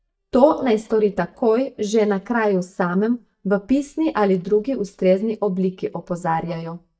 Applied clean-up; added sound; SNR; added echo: neural mask model DeepFilterNet 3.